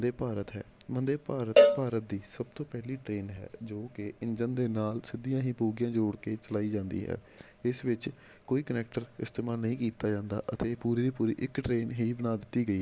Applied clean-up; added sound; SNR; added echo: none; Cowbell; -4 dB; none.